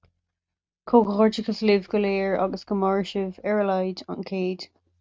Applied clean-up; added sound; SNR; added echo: neural mask model RNNoise.